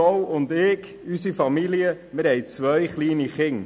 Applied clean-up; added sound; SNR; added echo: none; none; none; none.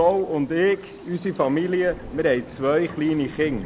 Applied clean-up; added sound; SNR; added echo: none; Stream / Bird vocalization, bird call, bird song; 18 dB; none.